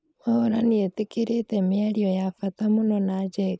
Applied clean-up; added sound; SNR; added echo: neural mask model Resemble Enhance denoiser.